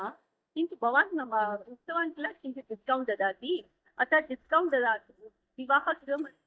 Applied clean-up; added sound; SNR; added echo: neural mask model DeepFilterNet 3.